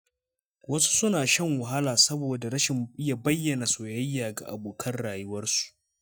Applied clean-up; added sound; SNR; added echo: neural mask model DeepFilterNet 3.